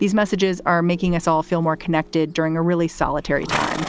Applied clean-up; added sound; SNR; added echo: none; Livestock, farm animals, working animals; 13 dB; none.